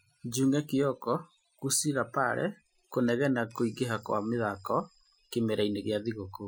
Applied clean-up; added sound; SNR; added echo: classical method Wiener filter.